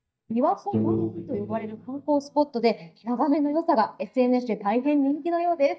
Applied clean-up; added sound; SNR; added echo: neural mask model DeepFilterNet 3.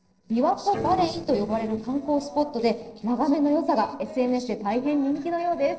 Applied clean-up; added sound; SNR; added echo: neural separator model SepFormer DNS4.